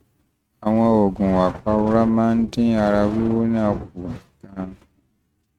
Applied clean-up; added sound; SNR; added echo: neural mask model RNNoise.